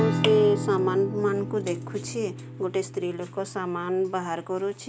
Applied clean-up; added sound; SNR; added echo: none; Acoustic guitar / Strum; 6 dB; none.